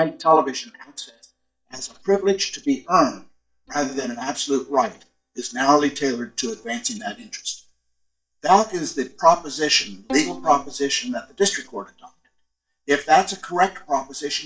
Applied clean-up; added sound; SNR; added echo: neural mask model DeepFilterNet 3.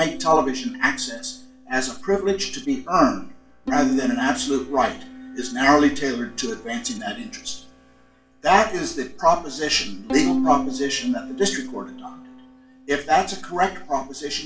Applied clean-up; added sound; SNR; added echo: none; Bowed string instrument; 10 dB; reverberation time 0.3 s.